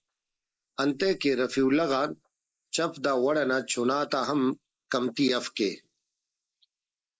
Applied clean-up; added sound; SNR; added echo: neural mask model Resemble Enhance denoiser.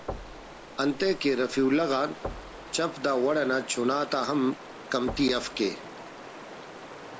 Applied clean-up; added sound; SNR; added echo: none; Knock / Wood / Percussion + Stream; 13 dB; none.